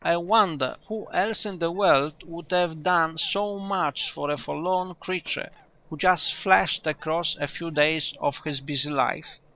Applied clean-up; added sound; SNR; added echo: neural separator model SepFormer DNS4.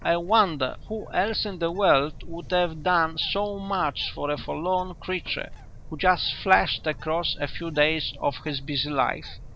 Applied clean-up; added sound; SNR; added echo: none; Bird; 14 dB; none.